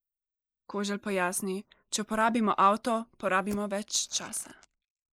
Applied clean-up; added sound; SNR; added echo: neural mask model Resemble Enhance denoiser.